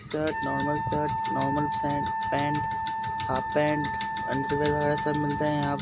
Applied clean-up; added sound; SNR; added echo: none; Wind instrument, woodwind instrument; 1 dB; none.